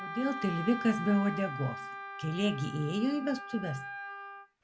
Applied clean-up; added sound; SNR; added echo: none; Wind instrument, woodwind instrument; 9 dB; none.